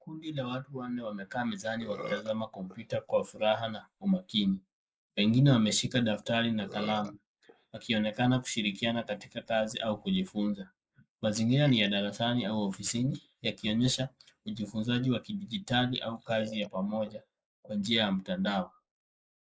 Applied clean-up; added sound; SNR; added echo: neural mask model Resemble Enhance denoiser.